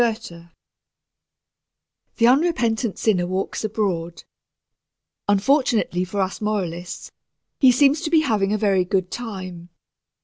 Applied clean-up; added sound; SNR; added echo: none; none; none; none.